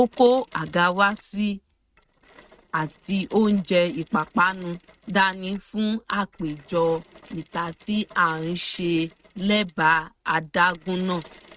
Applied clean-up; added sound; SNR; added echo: neural mask model RNNoise.